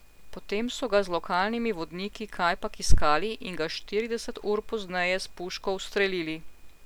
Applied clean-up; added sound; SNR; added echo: none; none; none; none.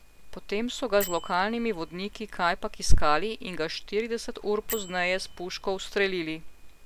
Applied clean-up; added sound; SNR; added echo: none; Bell; 18 dB; none.